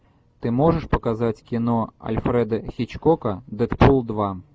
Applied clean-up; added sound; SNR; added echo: none; none; none; none.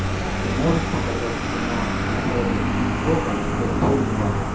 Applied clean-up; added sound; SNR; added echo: none; Vehicle; -3 dB; reverberation time 0.6 s.